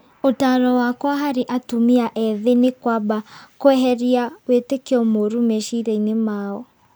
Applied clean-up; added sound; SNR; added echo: none; none; none; none.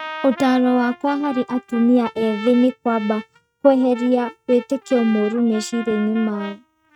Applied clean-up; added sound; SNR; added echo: neural mask model RNNoise.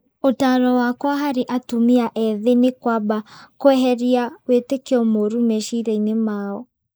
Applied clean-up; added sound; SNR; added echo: neural mask model Resemble Enhance denoiser.